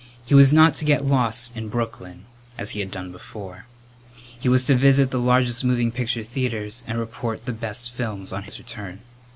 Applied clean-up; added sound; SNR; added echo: none; none; none; none.